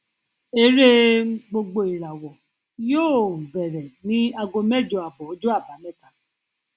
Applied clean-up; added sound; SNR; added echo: none; none; none; none.